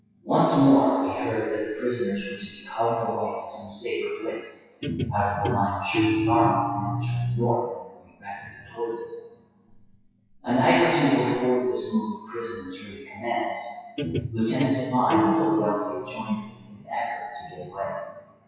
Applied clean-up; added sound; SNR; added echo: classical method WPE with log-MMSE.